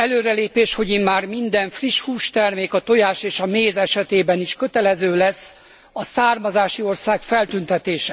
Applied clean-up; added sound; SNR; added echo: none; none; none; none.